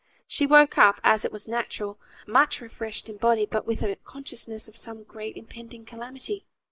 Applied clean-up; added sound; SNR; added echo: neural mask model Resemble Enhance denoiser.